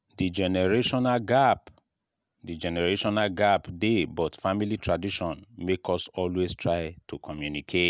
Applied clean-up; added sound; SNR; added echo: none; none; none; none.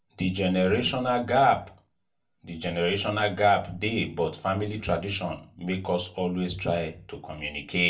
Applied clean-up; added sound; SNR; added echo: none; none; none; reverberation time 0.2 s.